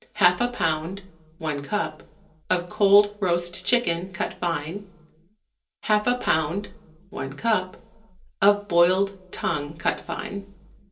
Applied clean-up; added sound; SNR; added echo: none; none; none; reverberation time 0.3 s.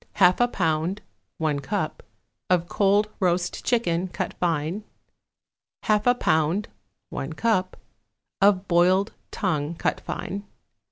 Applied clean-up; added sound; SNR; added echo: none; none; none; none.